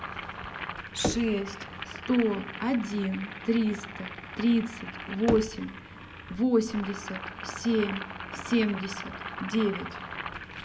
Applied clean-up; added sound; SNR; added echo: none; Knock / Wood + Boiling; 8 dB; none.